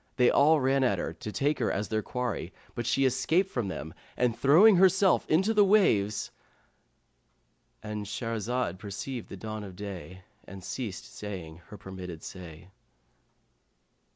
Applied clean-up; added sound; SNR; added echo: none; none; none; none.